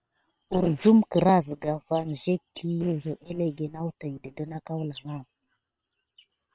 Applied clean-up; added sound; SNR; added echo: neural separator model SepFormer WHAM!.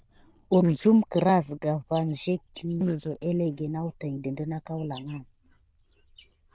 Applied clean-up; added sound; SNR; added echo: neural diffusion model UNIVERSE++.